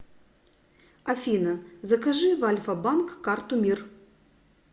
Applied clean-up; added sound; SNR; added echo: none; none; none; none.